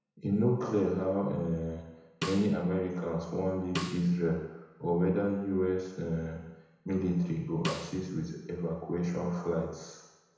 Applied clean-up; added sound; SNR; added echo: none; Snare drum; 11 dB; reverberation time 1.0 s.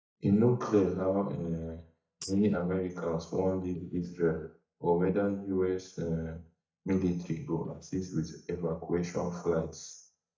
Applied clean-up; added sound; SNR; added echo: neural mask model DeepFilterNet 3.